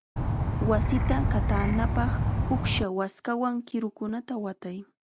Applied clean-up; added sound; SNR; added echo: none; Insect; -5 dB; none.